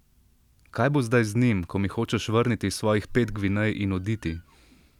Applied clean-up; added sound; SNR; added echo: none; Squeak; 20 dB; none.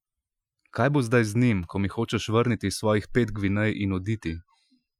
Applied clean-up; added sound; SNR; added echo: classical method Wiener filter.